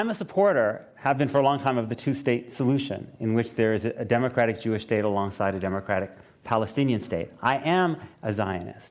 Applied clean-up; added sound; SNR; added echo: none; none; none; none.